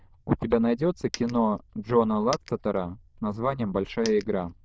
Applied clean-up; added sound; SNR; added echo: neural diffusion model UNIVERSE++.